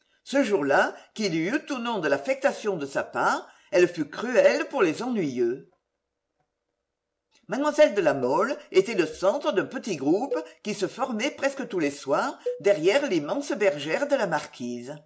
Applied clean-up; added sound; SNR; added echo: none; Cowbell; 14 dB; none.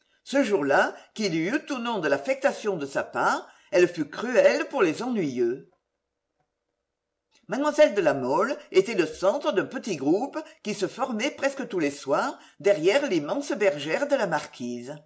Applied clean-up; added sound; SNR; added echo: none; none; none; none.